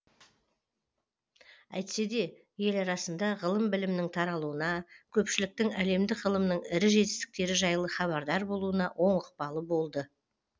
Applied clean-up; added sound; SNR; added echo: none; none; none; none.